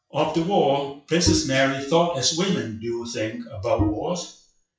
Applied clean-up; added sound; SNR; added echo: classical method WPE with log-MMSE.